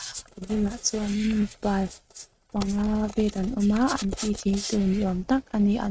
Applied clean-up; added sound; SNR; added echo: neural mask model RNNoise.